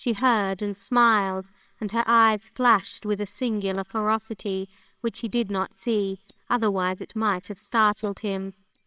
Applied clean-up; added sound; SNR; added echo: neural separator model SepFormer WHAMR!.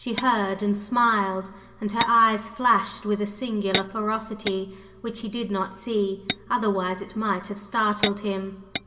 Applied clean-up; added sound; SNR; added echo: none; Tap / Glass; 11 dB; reverberation time 2.5 s.